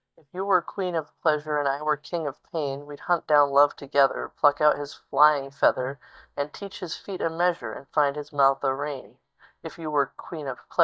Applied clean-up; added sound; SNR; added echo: neural mask model DeepFilterNet 3.